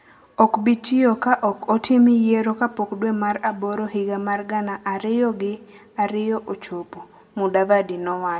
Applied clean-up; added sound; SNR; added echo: none; none; none; reverberation time 0.6 s.